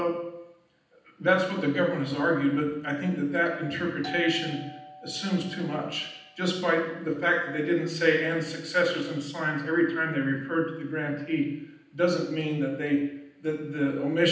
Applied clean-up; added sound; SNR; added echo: none; Doorbell; 17 dB; reverberation time 0.9 s.